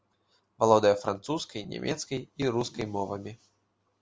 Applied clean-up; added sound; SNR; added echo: none; none; none; none.